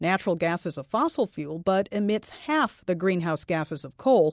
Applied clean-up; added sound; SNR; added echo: none; none; none; none.